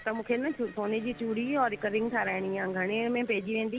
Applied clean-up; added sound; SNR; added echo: none; Bicycle + Wind instrument, woodwind instrument; 20 dB; none.